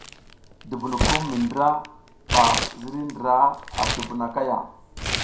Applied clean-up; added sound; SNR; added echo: none; Crumpling, crinkling; 5 dB; reverberation time 0.4 s.